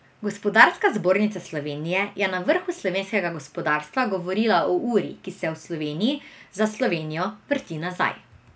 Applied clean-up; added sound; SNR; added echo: none; none; none; none.